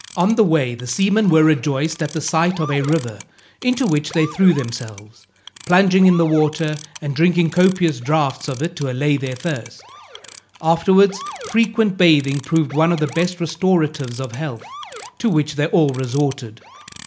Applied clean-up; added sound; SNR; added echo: none; Clock + Motor vehicle (road) / Siren; 20 dB; none.